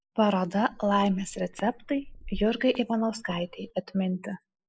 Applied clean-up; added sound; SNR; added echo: neural mask model Resemble Enhance denoiser.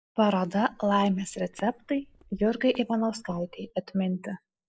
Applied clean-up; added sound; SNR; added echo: neural mask model DeepFilterNet 3.